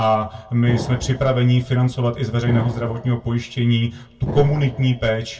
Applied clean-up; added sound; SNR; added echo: none; Explosion; 13 dB; reverberation time 0.1 s.